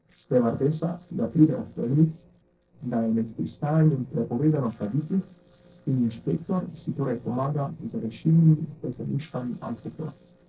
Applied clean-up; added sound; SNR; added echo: neural separator model SepFormer DNS4.